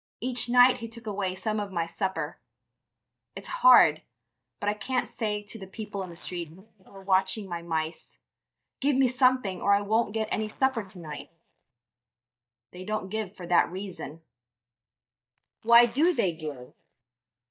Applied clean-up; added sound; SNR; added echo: neural mask model DeepFilterNet 3.